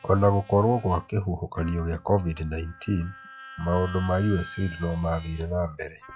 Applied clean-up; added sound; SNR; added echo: classical method log-MMSE.